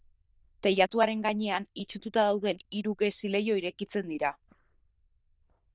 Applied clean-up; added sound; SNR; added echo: neural diffusion model UNIVERSE++.